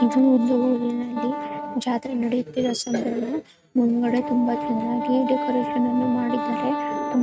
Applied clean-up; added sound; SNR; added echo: neural mask model RNNoise.